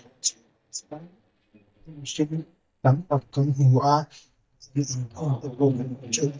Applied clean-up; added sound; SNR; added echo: neural mask model DeepFilterNet 3.